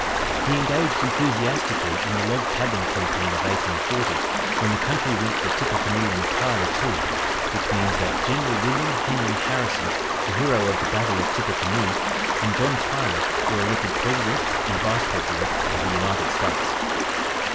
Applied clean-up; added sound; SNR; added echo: none; Stream; -4 dB; none.